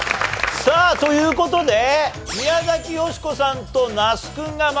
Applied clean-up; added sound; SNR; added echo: none; none; none; none.